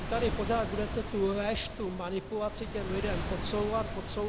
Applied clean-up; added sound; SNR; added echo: none; Waves, surf; 4 dB; none.